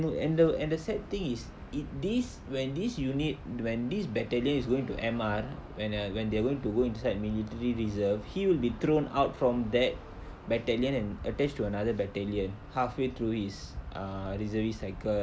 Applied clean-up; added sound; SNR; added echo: none; none; none; none.